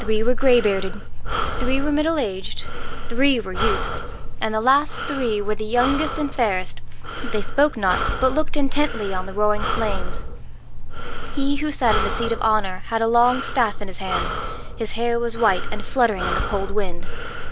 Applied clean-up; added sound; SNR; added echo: none; Breathing; -2 dB; none.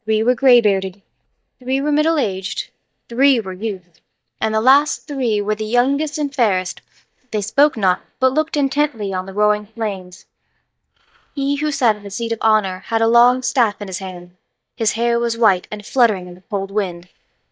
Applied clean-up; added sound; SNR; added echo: neural mask model DeepFilterNet 3.